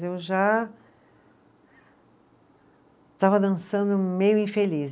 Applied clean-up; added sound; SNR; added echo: none; none; none; none.